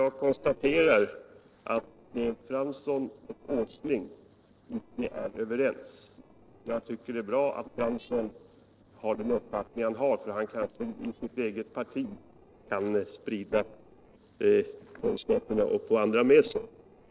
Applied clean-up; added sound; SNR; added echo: neural separator model SepFormer DNS4.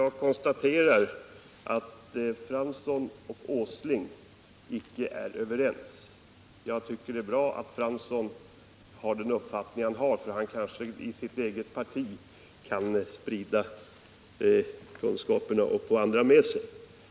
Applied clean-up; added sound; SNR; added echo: none; none; none; none.